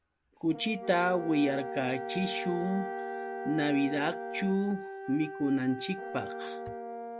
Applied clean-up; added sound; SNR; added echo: none; Wind instrument, woodwind instrument + Brass instrument; 7 dB; none.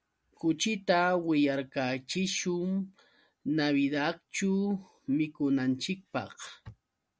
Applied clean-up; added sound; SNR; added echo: none; none; none; none.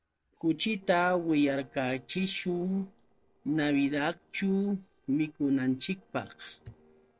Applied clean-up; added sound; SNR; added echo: neural separator model SepFormer DNS4.